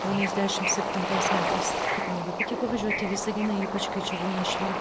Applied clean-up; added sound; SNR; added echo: none; Bird / Ocean; -1 dB; none.